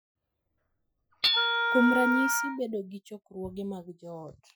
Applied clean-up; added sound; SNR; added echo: classical method Wiener filter.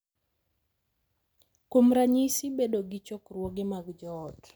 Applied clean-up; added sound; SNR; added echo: none; none; none; none.